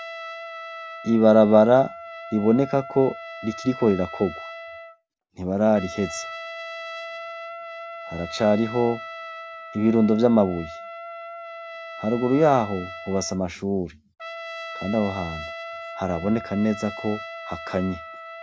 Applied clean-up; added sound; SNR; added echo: none; Trumpet; 13 dB; none.